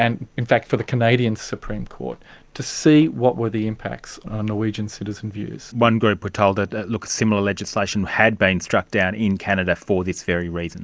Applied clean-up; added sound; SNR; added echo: none; none; none; none.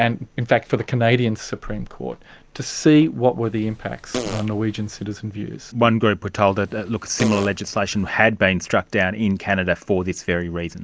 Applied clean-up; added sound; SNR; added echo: none; Fart; 12 dB; none.